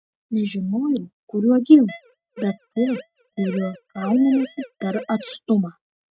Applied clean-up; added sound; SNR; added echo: neural mask model RNNoise.